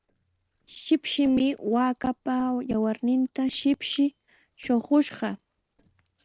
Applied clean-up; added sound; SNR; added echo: neural separator model SepFormer DNS4.